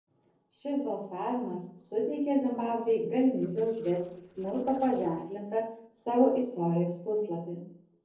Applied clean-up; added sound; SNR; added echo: neural separator model SepFormer DNS4.